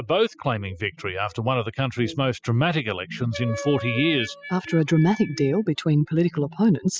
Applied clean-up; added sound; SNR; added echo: classical method spectral subtraction.